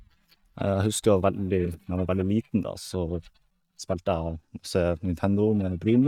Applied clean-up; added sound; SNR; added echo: neural mask model DeepFilterNet 3.